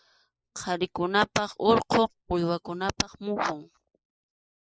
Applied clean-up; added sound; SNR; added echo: neural mask model Resemble Enhance denoiser.